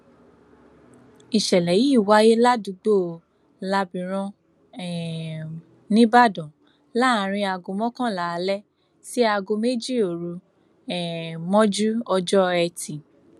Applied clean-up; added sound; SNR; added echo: none; none; none; none.